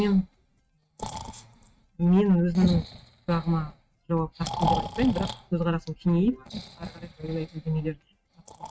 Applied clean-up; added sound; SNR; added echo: neural mask model RNNoise.